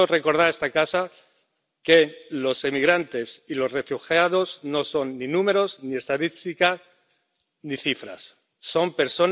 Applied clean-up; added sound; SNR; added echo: none; none; none; none.